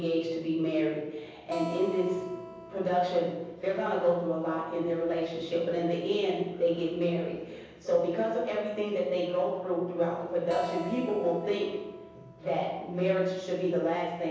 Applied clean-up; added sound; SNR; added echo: none; Acoustic guitar; 15 dB; reverberation time 1.1 s.